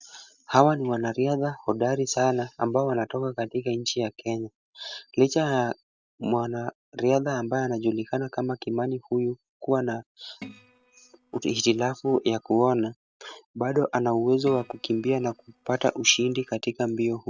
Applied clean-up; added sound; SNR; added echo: neural separator model SepFormer DNS4.